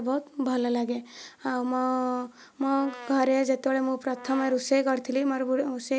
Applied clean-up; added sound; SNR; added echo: none; Brass instrument; 19 dB; none.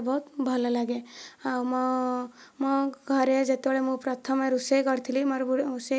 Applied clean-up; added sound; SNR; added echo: none; none; none; none.